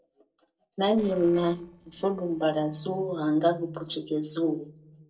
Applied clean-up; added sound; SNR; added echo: neural separator model SepFormer DNS4.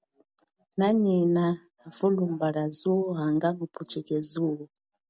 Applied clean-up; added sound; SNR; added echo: none; none; none; none.